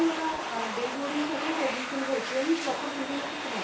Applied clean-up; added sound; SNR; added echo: none; Domestic sounds, home sounds; 3 dB; reverberation time 0.7 s.